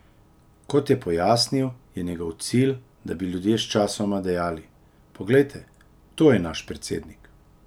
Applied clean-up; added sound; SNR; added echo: none; none; none; none.